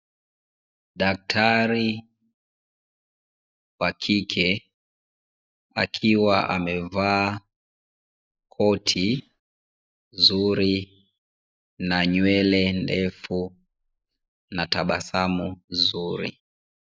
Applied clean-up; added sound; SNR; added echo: neural mask model Resemble Enhance denoiser.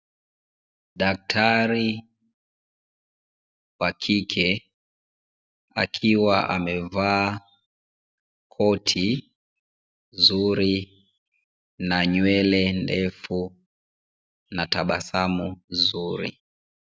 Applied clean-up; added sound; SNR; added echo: none; none; none; none.